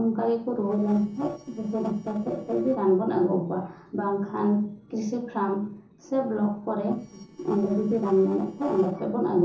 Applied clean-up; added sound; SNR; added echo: neural separator model SepFormer DNS4.